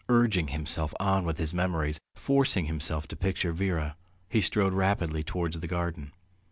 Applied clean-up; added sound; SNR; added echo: none; none; none; none.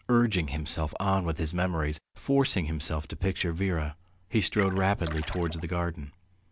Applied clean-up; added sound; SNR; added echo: none; Splash, splatter; 13 dB; none.